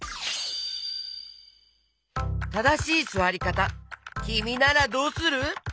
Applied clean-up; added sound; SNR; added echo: none; none; none; none.